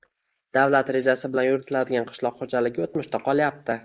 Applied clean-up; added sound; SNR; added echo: neural mask model Resemble Enhance denoiser.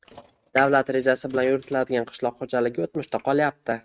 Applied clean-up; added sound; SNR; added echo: neural mask model RNNoise.